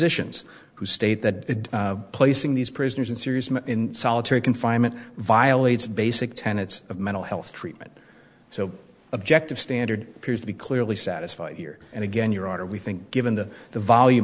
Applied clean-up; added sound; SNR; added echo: none; none; none; none.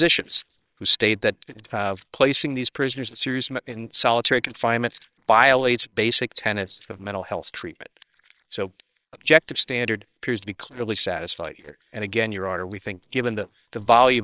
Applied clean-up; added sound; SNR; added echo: neural separator model SepFormer WHAMR!.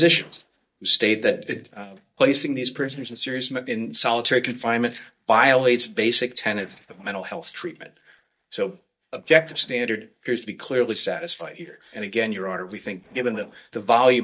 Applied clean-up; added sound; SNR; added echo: neural mask model DeepFilterNet 3.